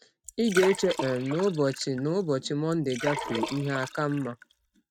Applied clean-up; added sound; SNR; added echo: neural mask model RNNoise.